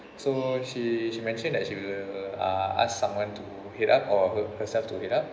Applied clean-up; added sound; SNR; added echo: none; none; none; none.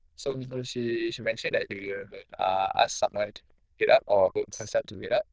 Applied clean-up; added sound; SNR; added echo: neural diffusion model UNIVERSE++.